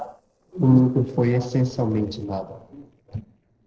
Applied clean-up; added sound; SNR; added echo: neural separator model SepFormer DNS4.